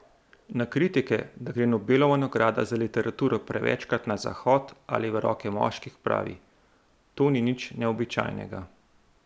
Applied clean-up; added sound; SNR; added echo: none; none; none; none.